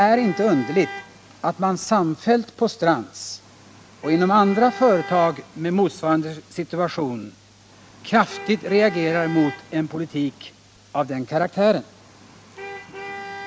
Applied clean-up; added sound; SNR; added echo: none; Traffic noise, roadway noise / Vehicle horn, car horn, honking; 16 dB; none.